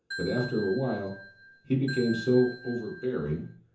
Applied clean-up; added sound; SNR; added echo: none; Ringtone / Bell; 13 dB; reverberation time 0.6 s.